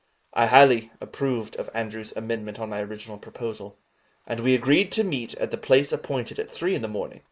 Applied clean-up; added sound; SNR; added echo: neural mask model Resemble Enhance denoiser.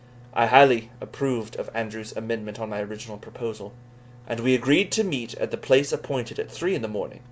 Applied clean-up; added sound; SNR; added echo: none; none; none; none.